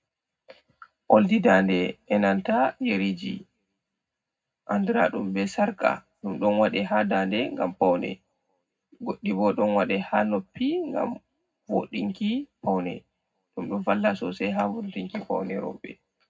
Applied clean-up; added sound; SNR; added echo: none; none; none; reverberation time 0.3 s.